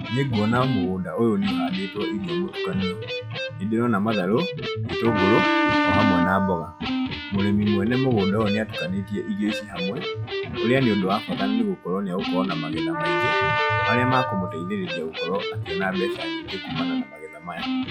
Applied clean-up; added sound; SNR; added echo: classical method log-MMSE.